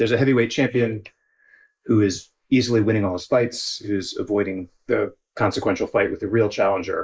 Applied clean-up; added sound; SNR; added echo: neural mask model Resemble Enhance denoiser.